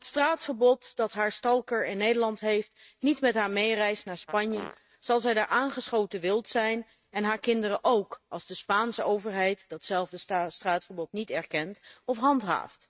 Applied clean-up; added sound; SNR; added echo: neural mask model RNNoise.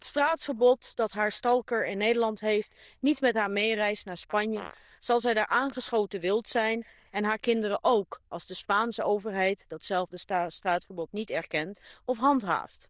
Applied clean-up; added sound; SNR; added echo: neural diffusion model UNIVERSE++.